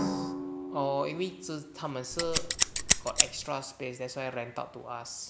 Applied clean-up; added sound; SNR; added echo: none; Scissors + Drum; -3 dB; none.